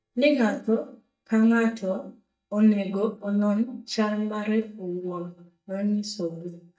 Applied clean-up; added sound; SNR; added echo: neural mask model DeepFilterNet 3.